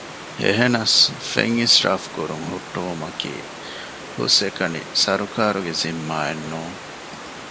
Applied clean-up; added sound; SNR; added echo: none; Stream / Liquid; 13 dB; none.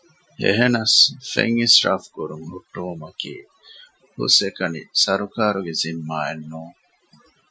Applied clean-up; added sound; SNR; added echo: classical method Wiener filter.